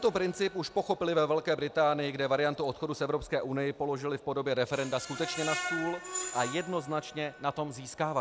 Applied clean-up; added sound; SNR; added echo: none; Screech; 12 dB; none.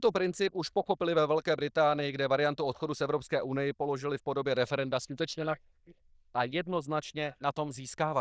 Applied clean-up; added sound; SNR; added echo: neural diffusion model UNIVERSE++.